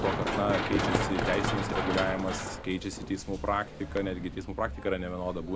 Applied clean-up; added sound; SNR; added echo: none; Run; 1 dB; none.